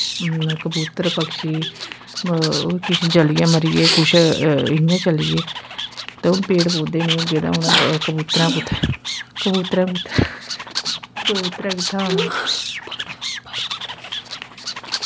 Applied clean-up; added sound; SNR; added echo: none; Animal; 7 dB; none.